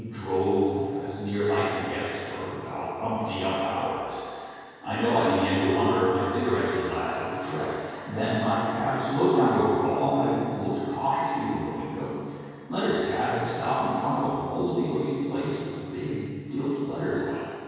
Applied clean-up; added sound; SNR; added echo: none; none; none; reverberation time 2.2 s.